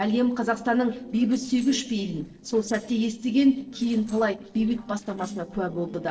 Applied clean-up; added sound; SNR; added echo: neural separator model SepFormer DNS4.